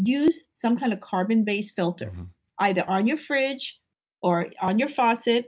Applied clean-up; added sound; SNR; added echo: none; none; none; none.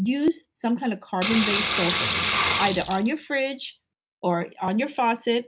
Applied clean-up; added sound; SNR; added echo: none; Sink (filling or washing) / Water; 0 dB; none.